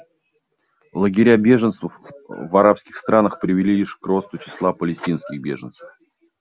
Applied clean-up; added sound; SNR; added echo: none; none; none; none.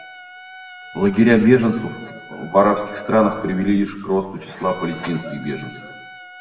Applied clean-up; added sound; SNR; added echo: none; Trumpet; 20 dB; reverberation time 0.9 s.